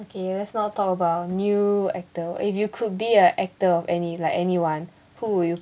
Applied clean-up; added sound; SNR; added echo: none; none; none; none.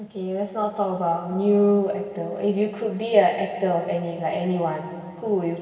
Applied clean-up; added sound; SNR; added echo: none; none; none; reverberation time 2.2 s.